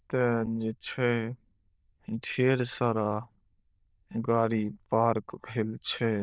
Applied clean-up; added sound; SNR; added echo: neural diffusion model UNIVERSE++.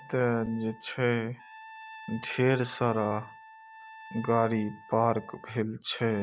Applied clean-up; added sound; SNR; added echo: none; Trumpet; 19 dB; none.